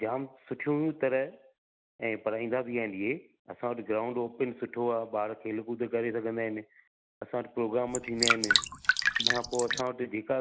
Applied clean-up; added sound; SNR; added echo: none; Drip; -4 dB; none.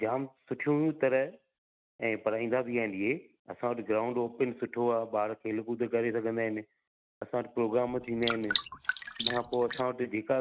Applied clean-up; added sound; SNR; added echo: neural mask model RNNoise.